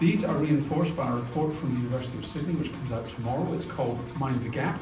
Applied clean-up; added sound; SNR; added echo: none; Engine; 15 dB; reverberation time 0.6 s.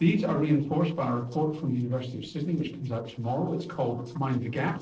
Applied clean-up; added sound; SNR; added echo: neural separator model SepFormer DNS4.